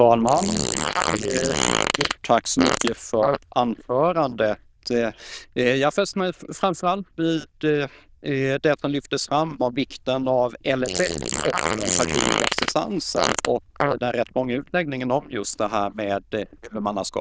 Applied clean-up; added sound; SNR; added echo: neural diffusion model UNIVERSE++.